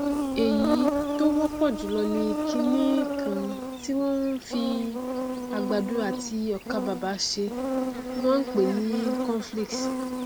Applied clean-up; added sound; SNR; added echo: none; Insect; 2 dB; none.